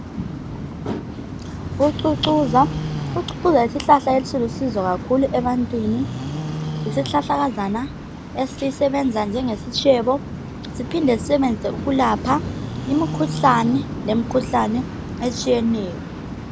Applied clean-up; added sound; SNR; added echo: none; Waves, surf + Livestock, farm animals, working animals; 7 dB; none.